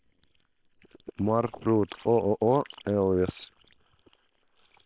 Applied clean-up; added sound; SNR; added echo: neural separator model SepFormer WHAM!.